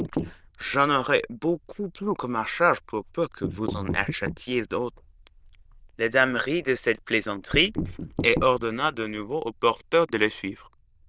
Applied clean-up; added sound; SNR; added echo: neural diffusion model UNIVERSE++.